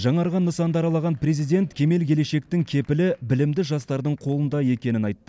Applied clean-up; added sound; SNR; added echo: none; none; none; none.